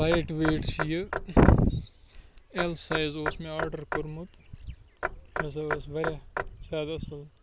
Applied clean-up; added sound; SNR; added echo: none; Knock / Wood; 8 dB; none.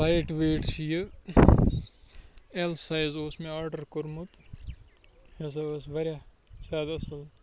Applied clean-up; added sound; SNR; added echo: none; none; none; none.